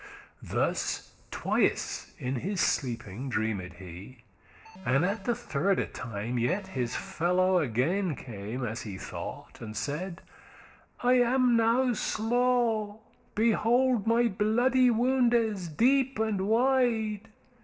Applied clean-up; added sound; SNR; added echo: neural separator model SepFormer DNS4.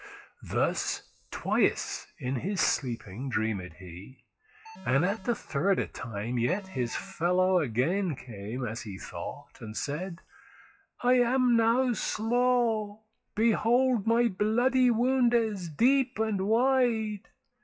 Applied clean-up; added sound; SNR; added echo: classical method WPE with log-MMSE.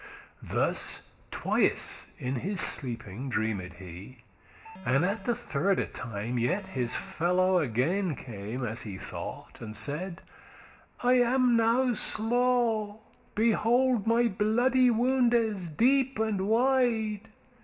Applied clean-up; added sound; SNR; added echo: none; Alarm; 16 dB; reverberation time 0.8 s.